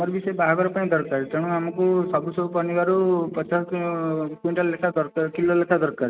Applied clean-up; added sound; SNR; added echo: neural mask model RNNoise.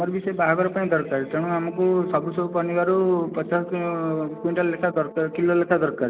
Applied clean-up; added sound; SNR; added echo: neural separator model SepFormer DNS4.